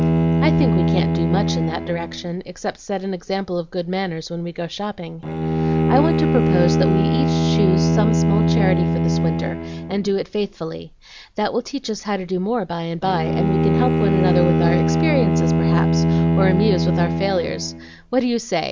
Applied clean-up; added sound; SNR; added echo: none; Bowed string instrument; -4 dB; none.